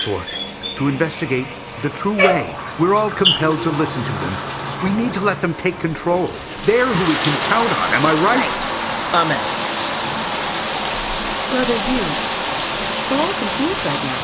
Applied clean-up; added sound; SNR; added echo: none; Bathtub (filling or washing); 2 dB; none.